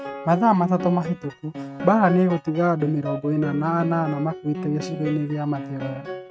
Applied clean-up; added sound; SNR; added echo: neural mask model RNNoise.